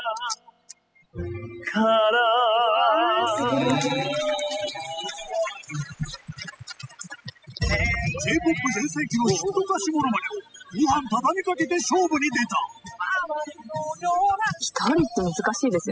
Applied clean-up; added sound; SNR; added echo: classical method spectral subtraction.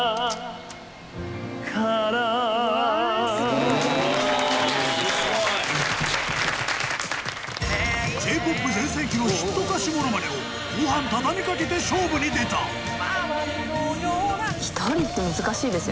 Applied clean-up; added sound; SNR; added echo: none; Slam + Domestic sounds, home sounds; 16 dB; none.